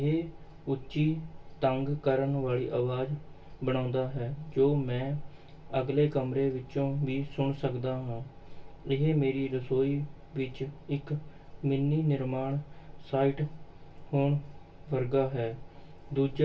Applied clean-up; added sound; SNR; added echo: none; none; none; reverberation time 0.2 s.